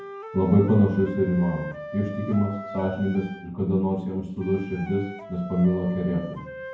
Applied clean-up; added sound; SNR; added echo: none; Wind instrument, woodwind instrument; 14 dB; reverberation time 0.9 s.